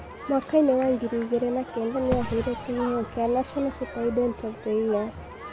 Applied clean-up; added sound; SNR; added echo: none; Fireworks + Crowd; 11 dB; none.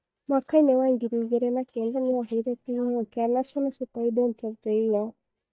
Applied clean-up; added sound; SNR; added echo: neural mask model DeepFilterNet 3.